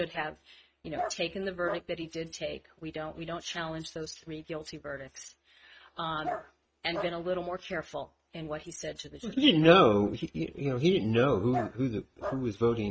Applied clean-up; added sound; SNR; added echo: neural mask model RNNoise.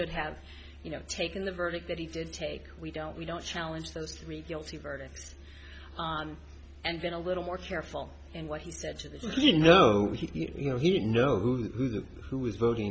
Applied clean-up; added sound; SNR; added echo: none; none; none; none.